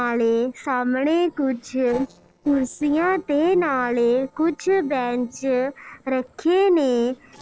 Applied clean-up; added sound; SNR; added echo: neural separator model SepFormer DNS4.